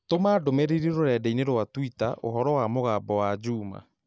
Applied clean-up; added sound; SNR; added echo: neural mask model DeepFilterNet 3.